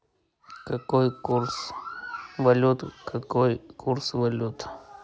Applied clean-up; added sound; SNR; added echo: none; none; none; none.